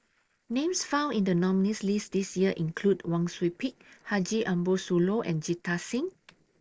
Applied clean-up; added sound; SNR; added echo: neural separator model SepFormer DNS4.